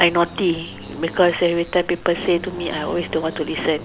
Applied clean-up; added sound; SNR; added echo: none; Accelerating, revving, vroom; 17 dB; none.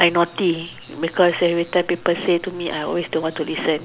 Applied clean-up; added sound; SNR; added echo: none; none; none; none.